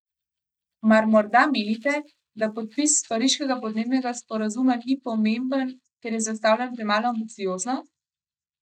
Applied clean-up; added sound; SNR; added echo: neural mask model DeepFilterNet 3.